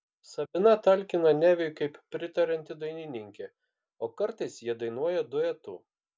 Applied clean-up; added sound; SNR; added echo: none; none; none; none.